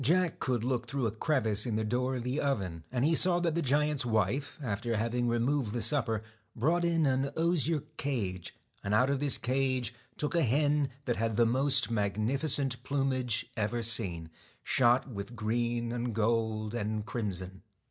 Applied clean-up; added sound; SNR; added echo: none; none; none; none.